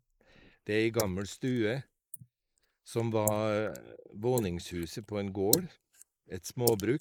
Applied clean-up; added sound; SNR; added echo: neural mask model Resemble Enhance denoiser.